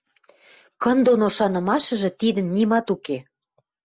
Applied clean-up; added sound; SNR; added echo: none; none; none; none.